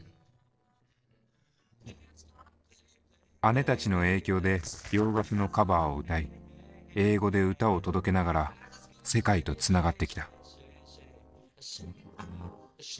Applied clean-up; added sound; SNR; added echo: neural separator model SepFormer DNS4.